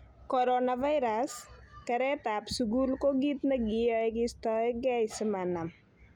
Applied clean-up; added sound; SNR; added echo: none; none; none; none.